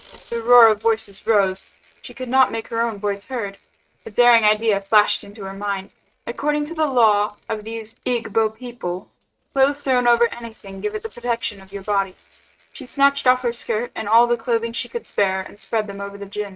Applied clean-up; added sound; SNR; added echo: neural mask model RNNoise.